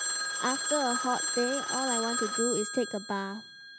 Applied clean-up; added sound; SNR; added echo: none; Telephone; 0 dB; none.